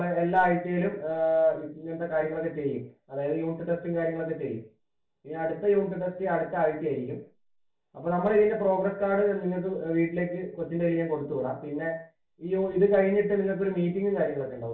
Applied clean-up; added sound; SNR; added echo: none; none; none; reverberation time 0.4 s.